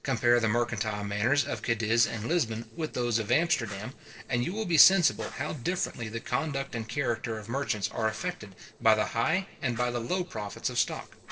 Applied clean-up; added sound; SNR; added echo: neural separator model SepFormer DNS4.